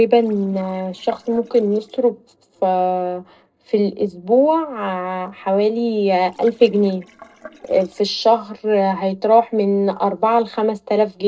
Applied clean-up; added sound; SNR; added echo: neural separator model SepFormer DNS4.